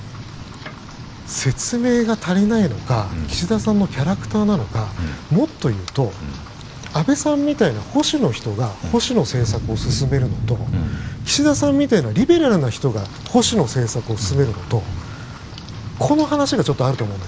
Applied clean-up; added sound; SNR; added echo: none; Rain; 11 dB; none.